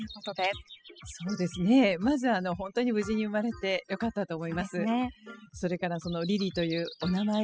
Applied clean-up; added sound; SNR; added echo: classical method spectral subtraction.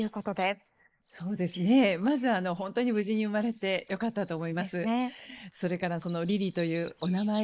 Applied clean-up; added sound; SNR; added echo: neural mask model Resemble Enhance denoiser.